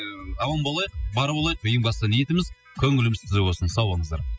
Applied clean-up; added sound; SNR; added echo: classical method spectral subtraction.